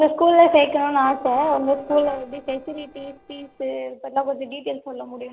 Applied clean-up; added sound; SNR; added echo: neural separator model SepFormer DNS4.